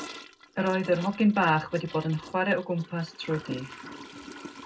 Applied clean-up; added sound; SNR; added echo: none; Toilet flush / Gurgling; 16 dB; reverberation time 0.3 s.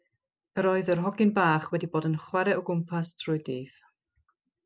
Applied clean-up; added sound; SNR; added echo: none; none; none; none.